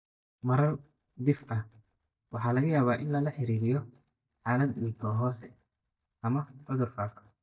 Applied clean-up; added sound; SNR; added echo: neural mask model DeepFilterNet 3.